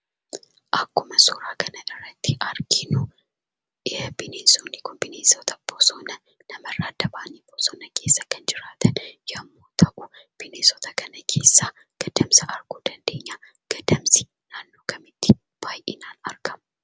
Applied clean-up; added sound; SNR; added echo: none; none; none; none.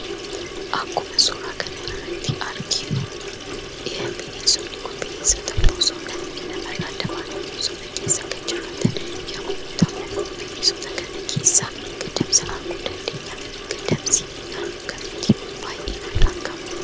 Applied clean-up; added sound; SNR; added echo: none; Sink (filling or washing) / Water tap, faucet; 1 dB; none.